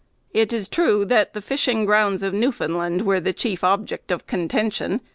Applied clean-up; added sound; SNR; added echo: none; none; none; none.